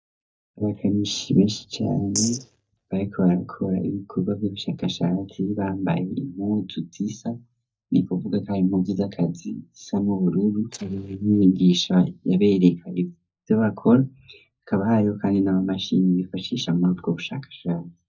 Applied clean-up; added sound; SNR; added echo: neural mask model DeepFilterNet 3.